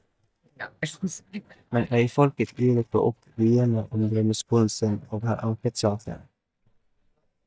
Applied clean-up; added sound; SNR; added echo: neural mask model DeepFilterNet 3.